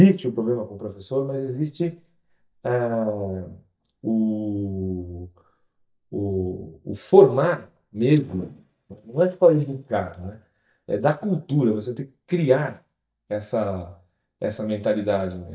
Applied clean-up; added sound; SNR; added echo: neural mask model DeepFilterNet 3.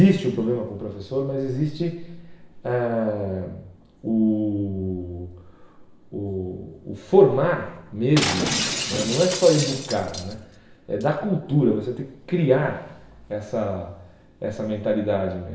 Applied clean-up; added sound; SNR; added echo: none; Shatter; 5 dB; reverberation time 0.8 s.